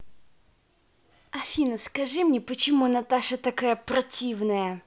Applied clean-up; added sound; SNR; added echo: none; none; none; none.